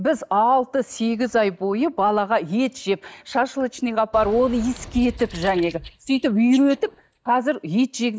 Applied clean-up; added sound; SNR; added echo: neural mask model DeepFilterNet 3.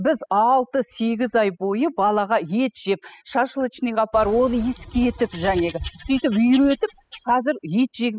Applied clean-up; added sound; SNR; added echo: classical method spectral subtraction.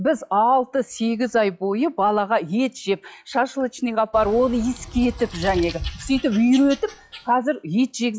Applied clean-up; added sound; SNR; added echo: classical method log-MMSE.